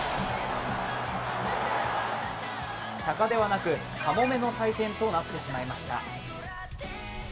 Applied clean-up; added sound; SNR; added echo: none; Wind; 20 dB; reverberation time 0.7 s.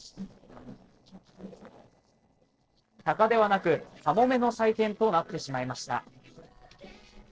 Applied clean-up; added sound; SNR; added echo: neural separator model SepFormer DNS4.